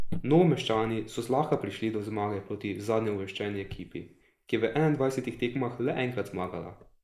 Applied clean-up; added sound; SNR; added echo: neural mask model Resemble Enhance denoiser.